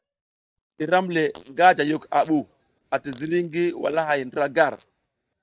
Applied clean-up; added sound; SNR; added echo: neural mask model DeepFilterNet 3.